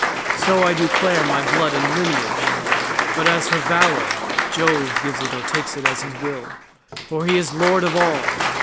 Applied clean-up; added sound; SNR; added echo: none; Applause / Cheering; -1 dB; none.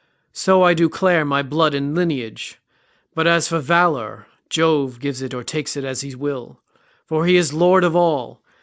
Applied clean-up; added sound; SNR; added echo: none; none; none; none.